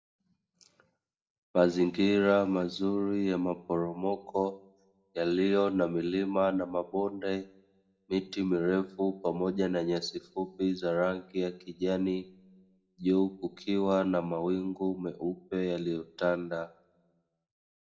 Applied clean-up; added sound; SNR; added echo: none; none; none; reverberation time 0.5 s.